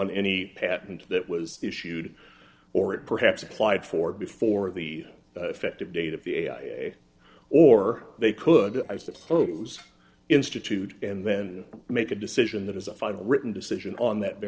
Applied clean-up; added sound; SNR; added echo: neural separator model SepFormer DNS4.